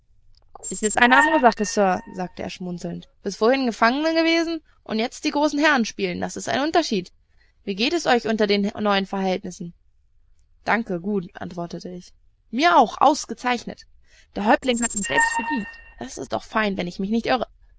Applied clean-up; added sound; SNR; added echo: neural diffusion model UNIVERSE++.